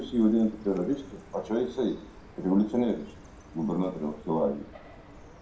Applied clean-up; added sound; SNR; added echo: none; Chirp, tweet; 19 dB; reverberation time 0.5 s.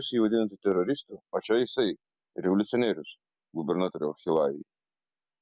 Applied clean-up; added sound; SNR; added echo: none; none; none; none.